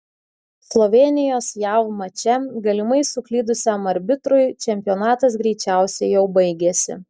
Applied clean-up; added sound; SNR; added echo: none; none; none; none.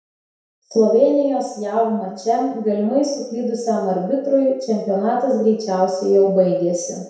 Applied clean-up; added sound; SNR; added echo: none; none; none; reverberation time 0.7 s.